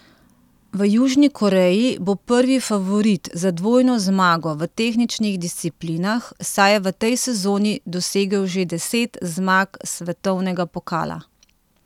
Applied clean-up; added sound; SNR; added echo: none; none; none; none.